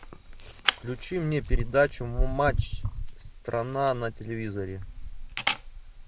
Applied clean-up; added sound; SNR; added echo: none; Camera; 0 dB; none.